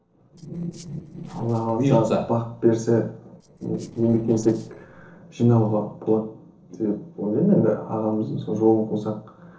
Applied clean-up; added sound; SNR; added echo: neural separator model SepFormer DNS4.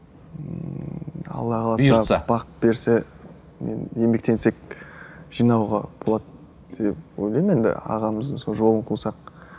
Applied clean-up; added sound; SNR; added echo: none; none; none; none.